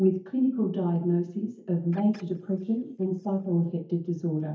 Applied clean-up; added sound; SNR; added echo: neural mask model DeepFilterNet 3.